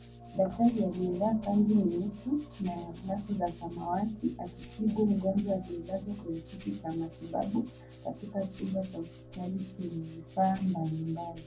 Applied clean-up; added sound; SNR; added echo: none; Rattle (instrument); 11 dB; reverberation time 0.4 s.